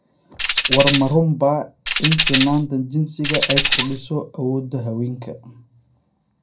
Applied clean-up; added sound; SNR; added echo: none; Tambourine; -1 dB; reverberation time 0.2 s.